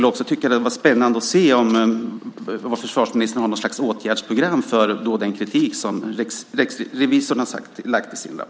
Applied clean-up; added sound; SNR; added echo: none; none; none; none.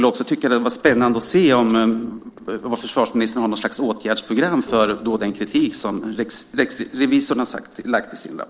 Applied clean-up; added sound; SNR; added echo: neural separator model SepFormer DNS4.